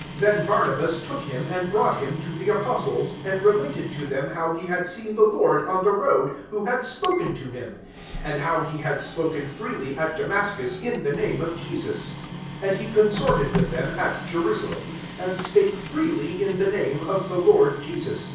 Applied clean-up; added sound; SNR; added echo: none; Printer; 10 dB; reverberation time 0.6 s.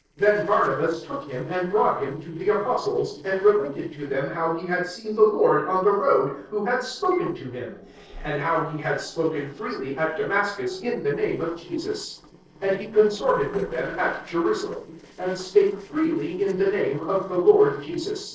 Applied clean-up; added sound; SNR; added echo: neural separator model SepFormer DNS4.